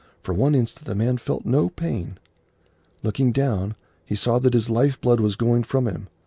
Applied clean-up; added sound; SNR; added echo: none; none; none; none.